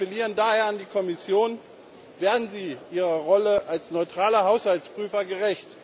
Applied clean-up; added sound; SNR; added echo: none; none; none; none.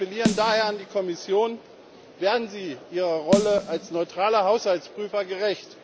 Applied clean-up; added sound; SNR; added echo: none; Snare drum; 7 dB; none.